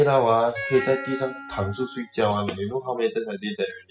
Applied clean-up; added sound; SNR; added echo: classical method spectral subtraction.